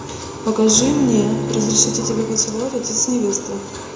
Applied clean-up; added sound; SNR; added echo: none; Bowed string instrument; 8 dB; reverberation time 0.5 s.